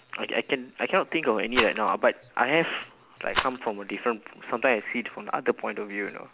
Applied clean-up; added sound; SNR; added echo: none; Rattle; 4 dB; none.